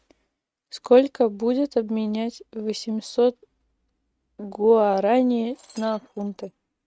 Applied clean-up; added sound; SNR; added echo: neural mask model RNNoise.